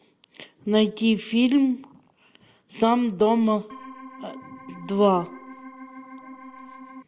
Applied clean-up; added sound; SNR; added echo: none; Organ; 17 dB; none.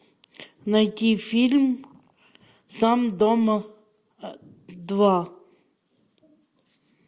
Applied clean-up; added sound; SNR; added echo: none; none; none; none.